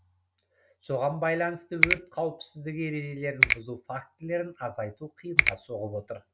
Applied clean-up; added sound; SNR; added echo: none; Finger snapping; -4 dB; none.